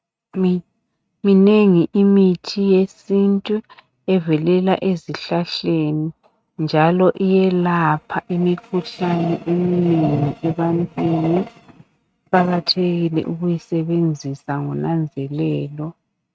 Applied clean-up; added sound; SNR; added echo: neural mask model RNNoise.